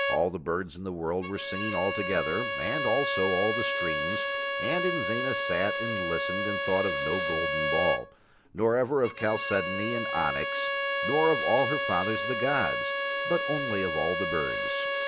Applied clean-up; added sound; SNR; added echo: none; Bowed string instrument; 0 dB; none.